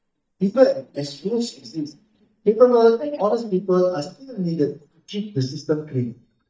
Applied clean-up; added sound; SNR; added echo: neural mask model DeepFilterNet 3.